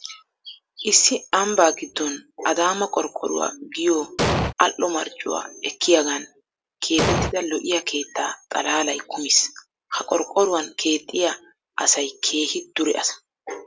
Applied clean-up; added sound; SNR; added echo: none; Explosion; -3 dB; none.